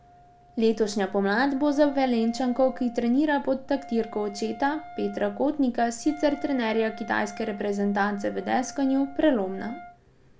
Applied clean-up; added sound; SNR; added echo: none; Wind instrument, woodwind instrument; 19 dB; none.